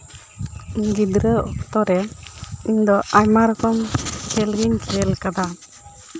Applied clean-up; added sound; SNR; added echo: none; none; none; none.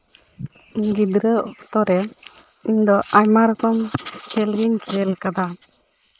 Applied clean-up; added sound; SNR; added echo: neural mask model Resemble Enhance denoiser.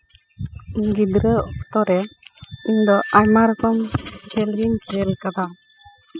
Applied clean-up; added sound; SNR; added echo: classical method spectral subtraction.